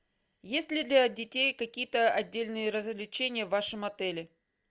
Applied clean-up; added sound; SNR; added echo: none; none; none; none.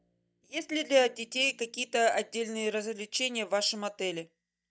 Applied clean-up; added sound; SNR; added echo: neural mask model DeepFilterNet 3.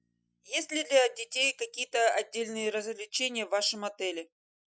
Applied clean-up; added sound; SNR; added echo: classical method Wiener filter.